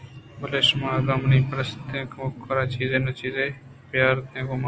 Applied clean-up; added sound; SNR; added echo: none; none; none; none.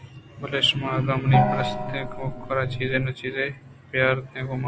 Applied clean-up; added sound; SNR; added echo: none; Gong; 2 dB; none.